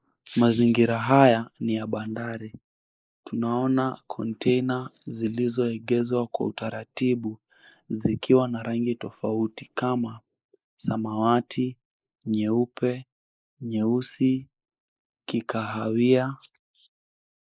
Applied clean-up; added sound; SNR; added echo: neural mask model Resemble Enhance denoiser.